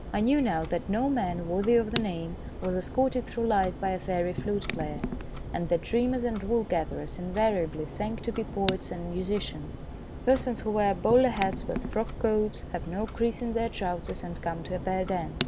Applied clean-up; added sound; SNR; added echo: none; Clock; 8 dB; none.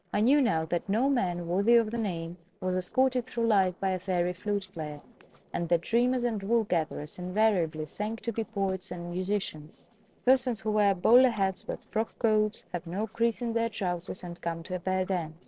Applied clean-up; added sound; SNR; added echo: neural separator model SepFormer DNS4.